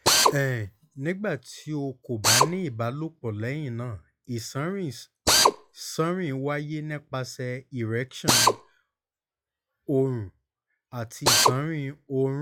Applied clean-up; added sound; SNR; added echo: classical method log-MMSE.